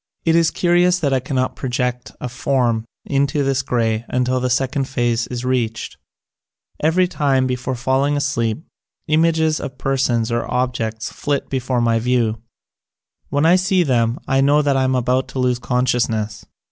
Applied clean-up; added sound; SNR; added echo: none; none; none; none.